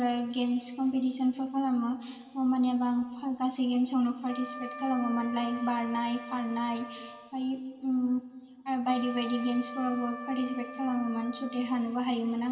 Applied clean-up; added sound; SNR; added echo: none; Wind instrument, woodwind instrument; 13 dB; reverberation time 2.2 s.